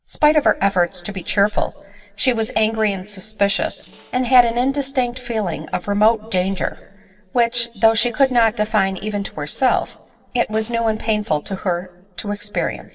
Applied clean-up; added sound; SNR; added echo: neural separator model SepFormer DNS4.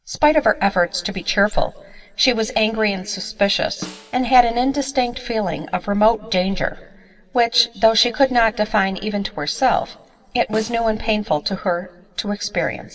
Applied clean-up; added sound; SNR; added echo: none; Snare drum; 20 dB; reverberation time 1.5 s.